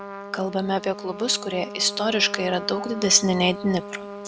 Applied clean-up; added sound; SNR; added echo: none; Trumpet; 11 dB; none.